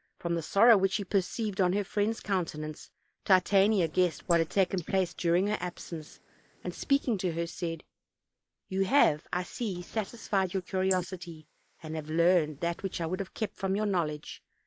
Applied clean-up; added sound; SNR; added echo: neural mask model Resemble Enhance denoiser.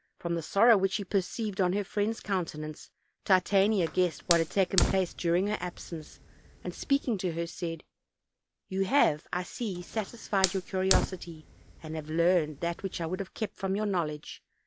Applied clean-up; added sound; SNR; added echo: none; Fire; 6 dB; none.